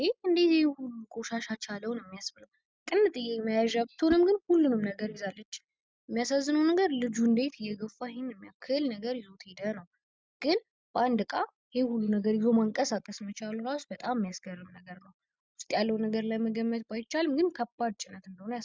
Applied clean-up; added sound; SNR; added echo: neural mask model RNNoise.